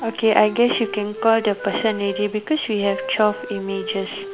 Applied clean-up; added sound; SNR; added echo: none; Wind instrument, woodwind instrument; 12 dB; none.